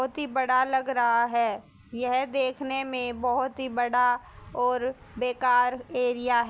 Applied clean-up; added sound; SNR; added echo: none; none; none; none.